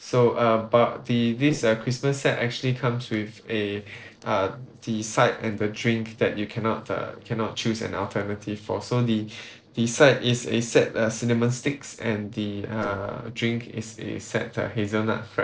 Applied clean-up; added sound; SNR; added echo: neural separator model SepFormer DNS4.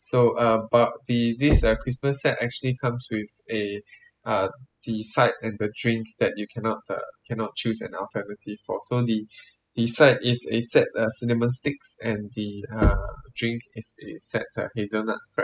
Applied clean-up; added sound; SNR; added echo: classical method spectral subtraction.